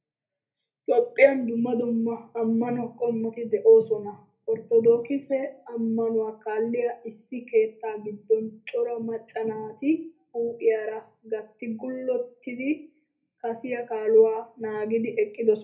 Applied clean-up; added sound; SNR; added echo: none; none; none; reverberation time 0.3 s.